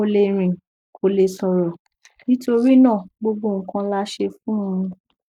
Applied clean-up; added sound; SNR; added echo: neural mask model DeepFilterNet 3.